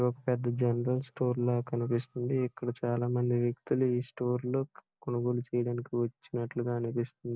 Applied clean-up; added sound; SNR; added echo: none; none; none; none.